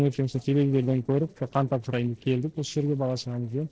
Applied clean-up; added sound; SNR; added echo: neural separator model SepFormer DNS4.